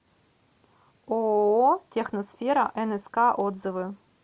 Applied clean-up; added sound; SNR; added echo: none; none; none; none.